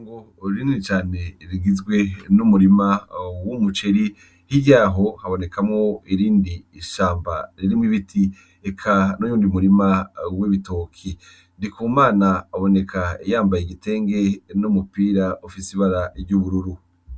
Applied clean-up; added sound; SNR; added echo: none; none; none; none.